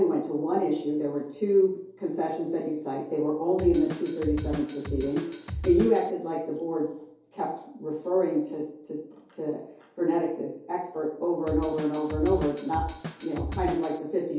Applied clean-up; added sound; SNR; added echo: none; Drum kit; 7 dB; reverberation time 2.4 s.